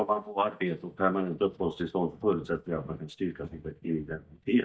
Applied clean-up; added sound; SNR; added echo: neural mask model DeepFilterNet 3.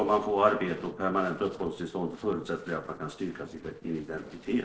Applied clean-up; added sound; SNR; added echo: neural separator model SepFormer DNS4.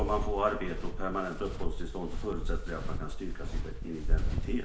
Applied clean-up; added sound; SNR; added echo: none; Walk, footsteps; -4 dB; reverberation time 0.7 s.